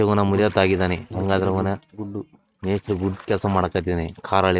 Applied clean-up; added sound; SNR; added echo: neural mask model RNNoise.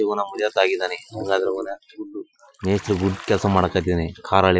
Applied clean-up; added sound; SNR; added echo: classical method Wiener filter.